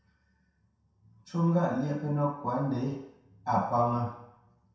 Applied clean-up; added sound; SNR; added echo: none; none; none; reverberation time 0.7 s.